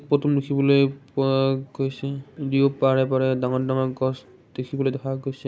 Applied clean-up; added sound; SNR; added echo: none; none; none; none.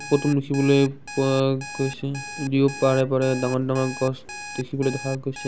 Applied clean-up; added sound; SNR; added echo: none; Alarm; 14 dB; none.